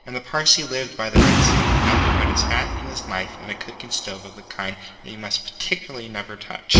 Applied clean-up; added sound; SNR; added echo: none; Boom; -3 dB; reverberation time 2.0 s.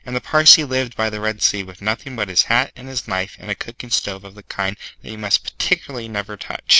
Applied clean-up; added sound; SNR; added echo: none; none; none; none.